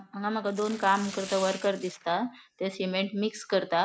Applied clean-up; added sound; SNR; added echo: none; Tearing; 18 dB; none.